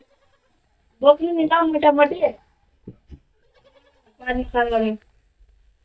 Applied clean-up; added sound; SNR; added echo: neural mask model DeepFilterNet 3.